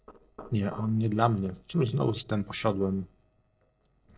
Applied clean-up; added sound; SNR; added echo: neural separator model SepFormer DNS4.